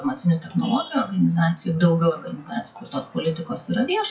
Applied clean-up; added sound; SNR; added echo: classical method WPE with log-MMSE.